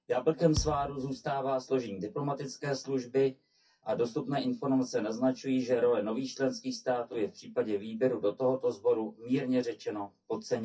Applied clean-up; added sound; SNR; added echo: classical method WPE with log-MMSE.